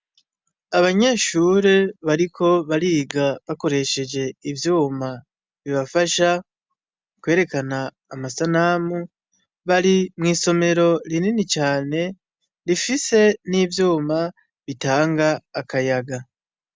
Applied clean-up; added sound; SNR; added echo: none; none; none; none.